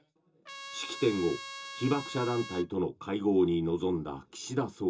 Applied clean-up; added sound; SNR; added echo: none; Trumpet; 12 dB; reverberation time 0.2 s.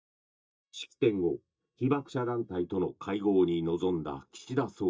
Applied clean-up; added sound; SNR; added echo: neural mask model DeepFilterNet 3.